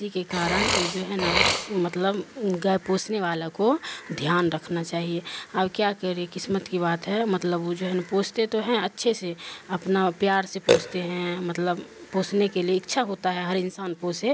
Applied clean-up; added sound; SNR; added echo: none; Burping, eructation; 7 dB; none.